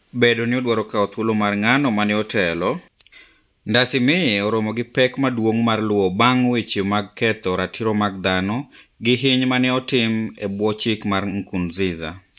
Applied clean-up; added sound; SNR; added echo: none; none; none; none.